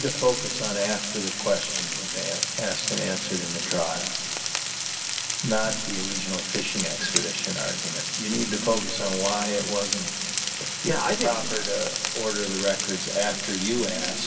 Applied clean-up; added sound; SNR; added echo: none; Frying (food); 1 dB; reverberation time 2.4 s.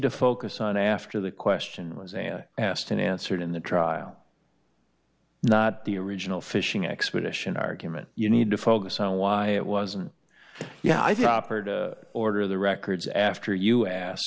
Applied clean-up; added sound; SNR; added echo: none; none; none; none.